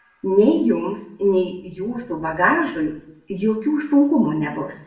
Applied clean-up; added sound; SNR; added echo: none; none; none; reverberation time 0.6 s.